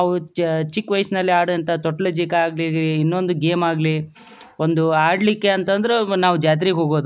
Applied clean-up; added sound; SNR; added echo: none; none; none; none.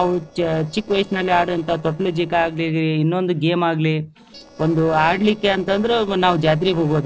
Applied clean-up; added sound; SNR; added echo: neural separator model SepFormer DNS4.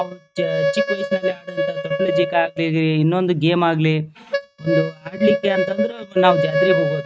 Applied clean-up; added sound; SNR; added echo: neural mask model RNNoise.